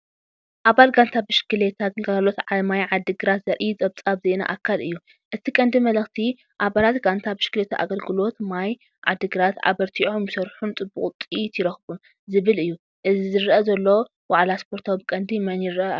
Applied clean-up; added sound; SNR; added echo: none; none; none; none.